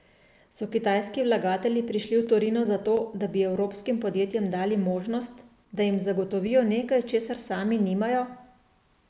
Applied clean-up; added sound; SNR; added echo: none; none; none; none.